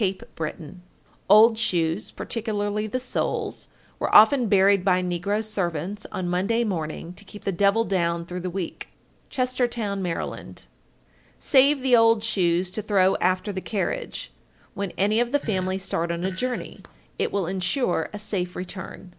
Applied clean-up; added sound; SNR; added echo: none; Fart; 17 dB; none.